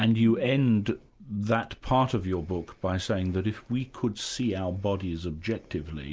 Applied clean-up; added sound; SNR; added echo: none; none; none; none.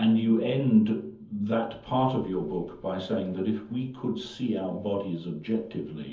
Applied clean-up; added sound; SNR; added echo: none; none; none; reverberation time 0.7 s.